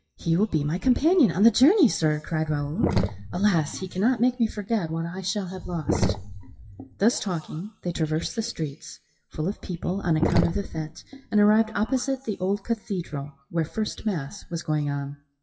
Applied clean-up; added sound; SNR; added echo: classical method WPE with log-MMSE.